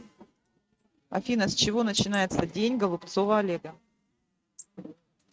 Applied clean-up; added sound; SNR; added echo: neural mask model RNNoise.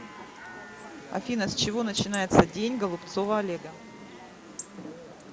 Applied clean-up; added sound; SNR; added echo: none; Chatter / Chirp, tweet / Livestock, farm animals, working animals; 14 dB; none.